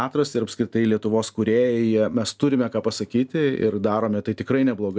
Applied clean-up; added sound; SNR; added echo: none; none; none; none.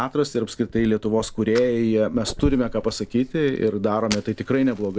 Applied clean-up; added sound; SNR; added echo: none; Fire; 14 dB; none.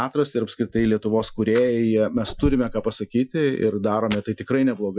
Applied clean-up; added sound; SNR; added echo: classical method Wiener filter.